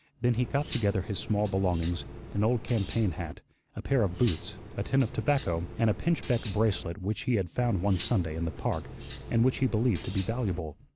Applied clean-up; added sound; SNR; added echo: none; Cutlery, silverware; 10 dB; none.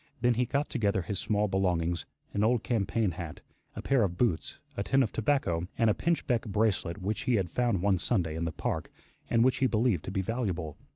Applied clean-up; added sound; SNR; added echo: none; none; none; none.